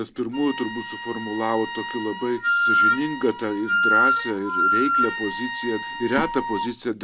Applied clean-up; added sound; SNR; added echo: none; Wind instrument, woodwind instrument; -2 dB; none.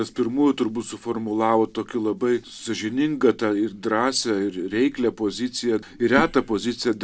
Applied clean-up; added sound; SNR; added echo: none; none; none; none.